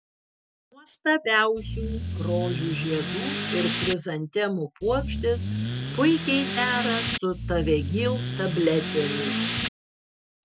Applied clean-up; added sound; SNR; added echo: none; Accelerating, revving, vroom / Car; 1 dB; none.